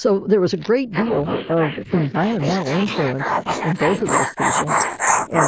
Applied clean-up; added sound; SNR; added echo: neural mask model Resemble Enhance denoiser.